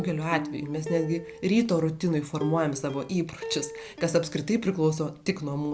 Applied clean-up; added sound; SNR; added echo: none; Plucked string instrument; 13 dB; none.